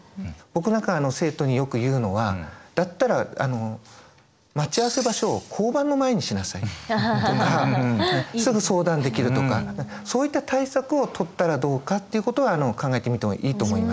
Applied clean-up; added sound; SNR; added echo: none; none; none; none.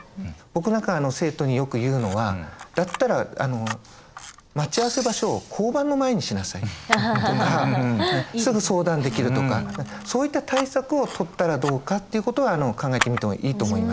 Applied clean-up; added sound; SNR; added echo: none; Camera; 13 dB; none.